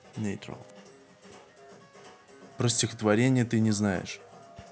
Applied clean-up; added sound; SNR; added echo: none; none; none; none.